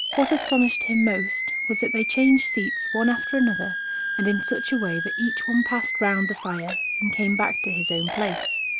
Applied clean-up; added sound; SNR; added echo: none; Animal; 2 dB; none.